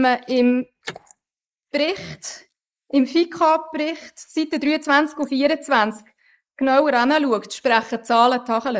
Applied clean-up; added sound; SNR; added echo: neural mask model Resemble Enhance denoiser.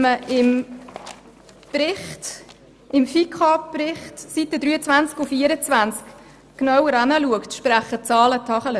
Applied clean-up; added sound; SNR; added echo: none; none; none; none.